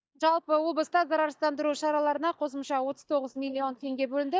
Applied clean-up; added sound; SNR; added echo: neural mask model DeepFilterNet 3.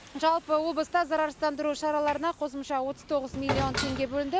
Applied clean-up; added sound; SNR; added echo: none; Sliding door / Train + Dishes, pots, and pans; 10 dB; none.